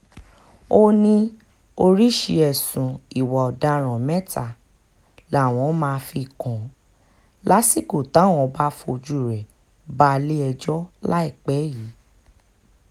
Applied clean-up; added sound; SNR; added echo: none; none; none; none.